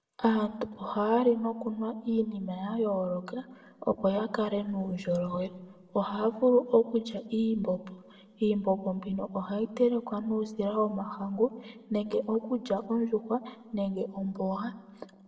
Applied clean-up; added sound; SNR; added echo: none; none; none; reverberation time 1.2 s.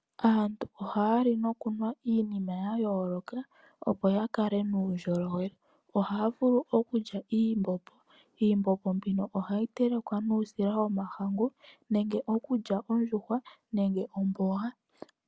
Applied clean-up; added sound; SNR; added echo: none; none; none; none.